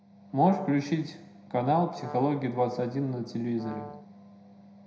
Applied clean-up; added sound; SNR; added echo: none; Brass instrument; 16 dB; reverberation time 0.7 s.